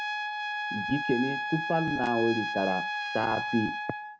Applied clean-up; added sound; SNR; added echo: none; Trumpet; 2 dB; none.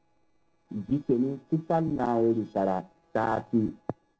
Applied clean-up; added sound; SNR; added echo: neural separator model SepFormer DNS4.